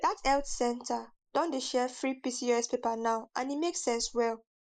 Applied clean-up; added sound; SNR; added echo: neural mask model Resemble Enhance denoiser.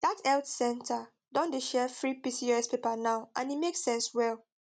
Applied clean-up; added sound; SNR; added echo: none; none; none; none.